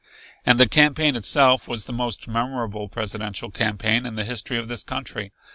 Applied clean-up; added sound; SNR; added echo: none; none; none; none.